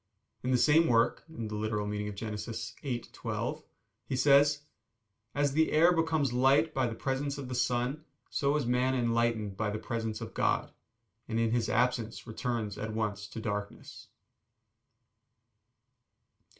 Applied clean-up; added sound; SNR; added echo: none; none; none; reverberation time 0.2 s.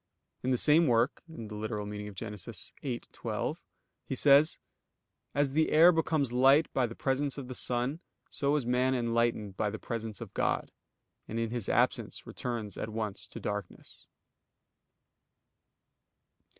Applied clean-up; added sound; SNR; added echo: none; none; none; none.